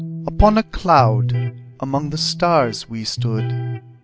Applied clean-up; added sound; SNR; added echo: none; Electric guitar; 5 dB; none.